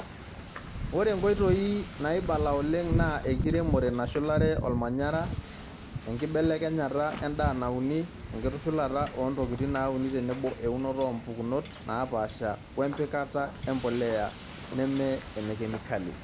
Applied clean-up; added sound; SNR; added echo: none; Wind / Ocean; 6 dB; none.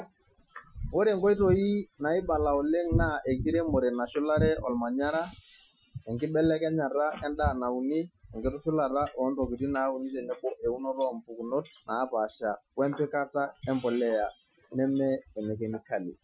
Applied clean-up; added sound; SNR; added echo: classical method Wiener filter.